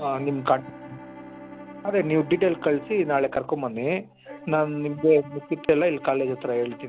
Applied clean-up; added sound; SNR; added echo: none; Bowed string instrument + Bowed string instrument; 17 dB; none.